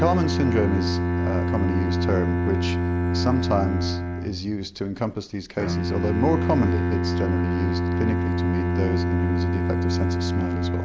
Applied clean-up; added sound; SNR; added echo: none; Bowed string instrument; -4 dB; none.